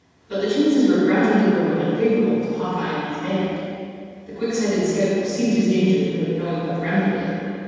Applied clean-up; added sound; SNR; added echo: none; none; none; reverberation time 2.1 s.